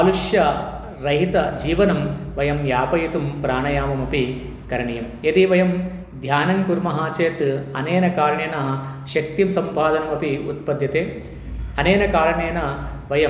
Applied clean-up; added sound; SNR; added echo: none; none; none; none.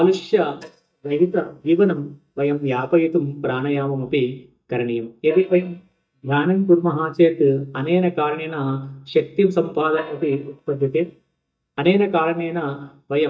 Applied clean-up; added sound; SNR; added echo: neural mask model DeepFilterNet 3.